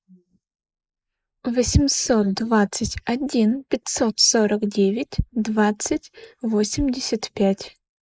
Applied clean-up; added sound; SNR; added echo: neural mask model Resemble Enhance denoiser.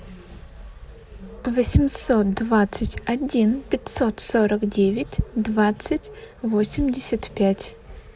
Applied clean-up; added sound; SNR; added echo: none; none; none; none.